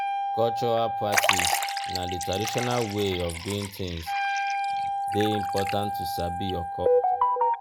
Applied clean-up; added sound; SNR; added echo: none; Wind instrument, woodwind instrument + Liquid; 1 dB; none.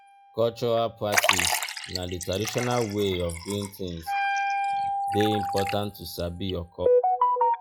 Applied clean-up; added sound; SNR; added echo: classical method log-MMSE.